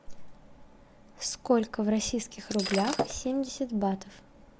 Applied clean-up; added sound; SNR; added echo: none; Shatter; 4 dB; none.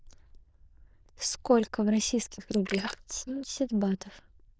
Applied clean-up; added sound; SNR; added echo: neural diffusion model UNIVERSE++.